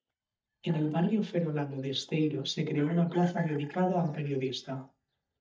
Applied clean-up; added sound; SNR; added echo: neural mask model DeepFilterNet 3.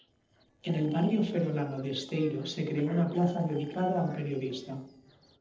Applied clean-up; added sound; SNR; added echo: neural separator model SepFormer DNS4.